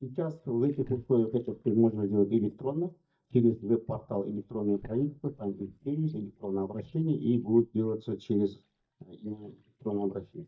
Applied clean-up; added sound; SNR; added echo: neural mask model DeepFilterNet 3.